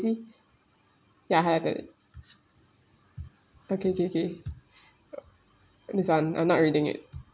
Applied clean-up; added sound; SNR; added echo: none; none; none; none.